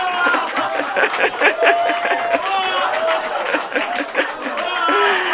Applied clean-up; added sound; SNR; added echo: none; Applause; -2 dB; none.